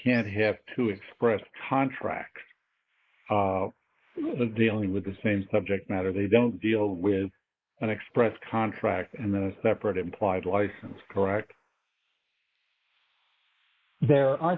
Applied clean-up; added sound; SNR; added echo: neural mask model Resemble Enhance denoiser.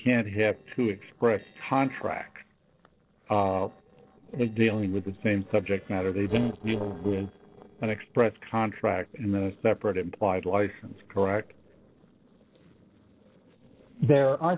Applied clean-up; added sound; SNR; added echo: neural separator model SepFormer DNS4.